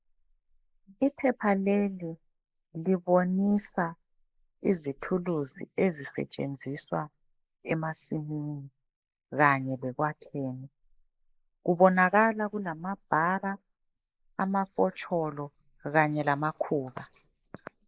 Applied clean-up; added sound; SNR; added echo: neural mask model Resemble Enhance denoiser.